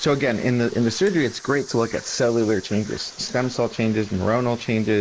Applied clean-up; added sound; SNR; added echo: neural mask model Resemble Enhance denoiser.